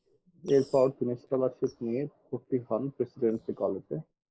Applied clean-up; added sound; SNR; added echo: neural mask model Resemble Enhance denoiser.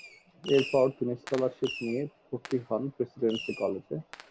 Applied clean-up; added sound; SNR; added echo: none; Fireworks; 14 dB; none.